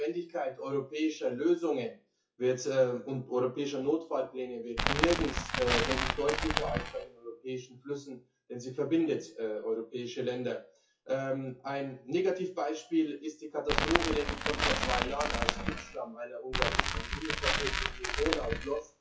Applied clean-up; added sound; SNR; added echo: classical method WPE with log-MMSE.